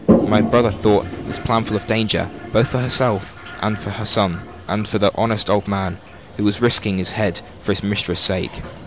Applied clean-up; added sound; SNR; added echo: none; Toilet flush; 6 dB; none.